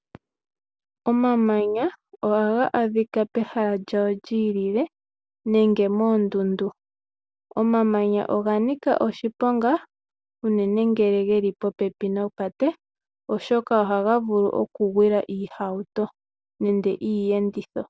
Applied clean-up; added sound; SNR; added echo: none; none; none; none.